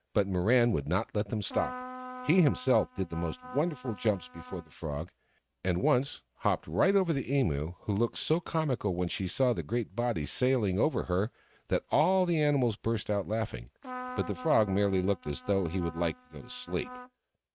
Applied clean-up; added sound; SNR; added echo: neural mask model RNNoise.